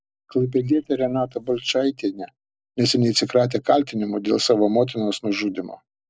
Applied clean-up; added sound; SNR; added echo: neural separator model SepFormer DNS4.